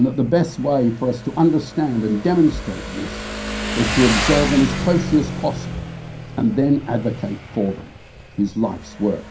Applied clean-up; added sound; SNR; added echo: none; Motorcycle; 8 dB; reverberation time 0.3 s.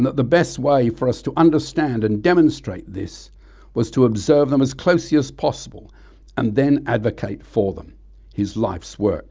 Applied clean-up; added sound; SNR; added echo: none; none; none; none.